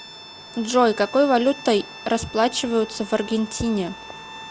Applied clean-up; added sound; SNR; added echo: none; Bowed string instrument; 18 dB; none.